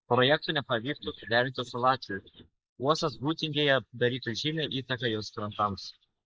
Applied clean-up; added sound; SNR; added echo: neural mask model Resemble Enhance denoiser.